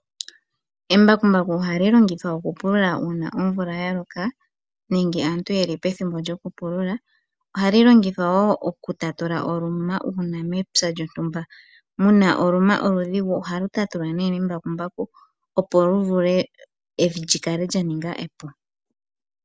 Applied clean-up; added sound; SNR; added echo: none; none; none; none.